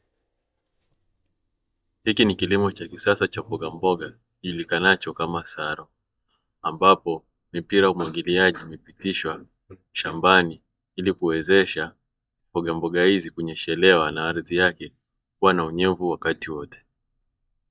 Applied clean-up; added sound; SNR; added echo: neural mask model DeepFilterNet 3.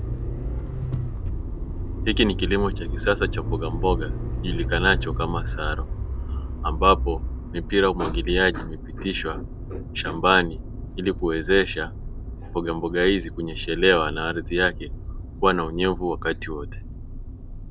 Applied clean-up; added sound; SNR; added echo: none; Motor vehicle (road); 4 dB; none.